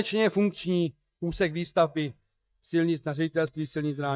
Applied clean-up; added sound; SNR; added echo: neural mask model DeepFilterNet 3.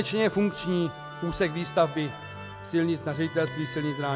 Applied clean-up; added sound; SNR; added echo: none; Musical instrument; 12 dB; none.